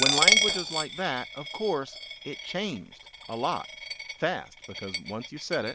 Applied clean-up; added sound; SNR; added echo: none; Coin (dropping); -2 dB; none.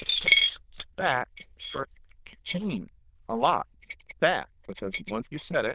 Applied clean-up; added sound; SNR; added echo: neural diffusion model UNIVERSE++.